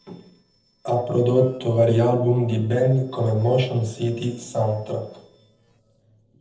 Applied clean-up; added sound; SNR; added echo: neural separator model SepFormer DNS4.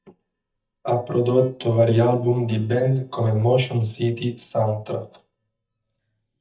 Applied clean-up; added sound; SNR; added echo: neural mask model DeepFilterNet 3.